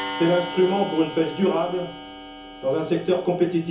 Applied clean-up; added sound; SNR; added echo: none; Clock; 12 dB; reverberation time 0.6 s.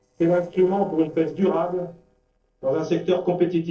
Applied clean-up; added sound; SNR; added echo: neural separator model SepFormer DNS4.